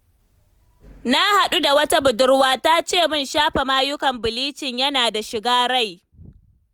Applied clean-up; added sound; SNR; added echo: none; none; none; none.